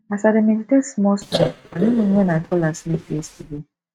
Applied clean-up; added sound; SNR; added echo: neural mask model RNNoise.